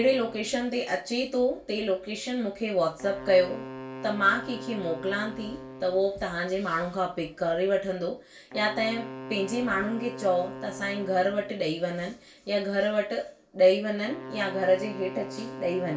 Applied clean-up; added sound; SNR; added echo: none; Wind instrument, woodwind instrument; 14 dB; reverberation time 0.2 s.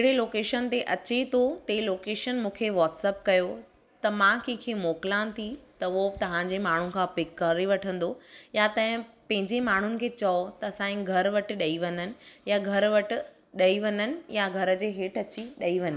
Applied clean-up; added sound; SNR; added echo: none; none; none; none.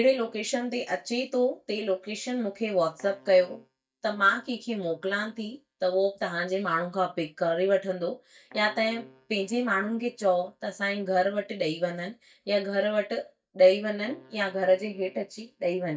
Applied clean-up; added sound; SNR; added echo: neural mask model DeepFilterNet 3.